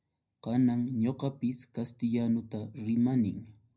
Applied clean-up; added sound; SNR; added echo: none; none; none; reverberation time 0.4 s.